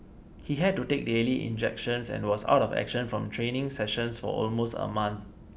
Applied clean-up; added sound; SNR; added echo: none; none; none; none.